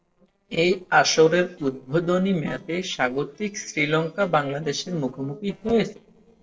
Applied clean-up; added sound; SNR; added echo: neural separator model SepFormer DNS4.